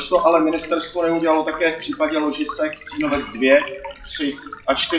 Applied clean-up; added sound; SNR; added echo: classical method WPE with log-MMSE.